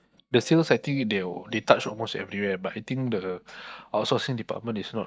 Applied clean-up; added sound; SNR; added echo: neural mask model DeepFilterNet 3.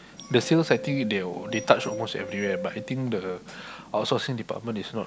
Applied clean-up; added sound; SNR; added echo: none; Glass; 12 dB; none.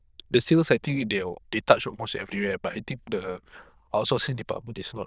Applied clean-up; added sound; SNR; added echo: neural diffusion model UNIVERSE++.